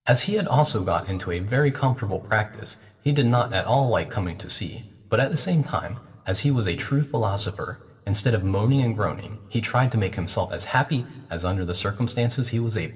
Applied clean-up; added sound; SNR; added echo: none; none; none; reverberation time 1.3 s.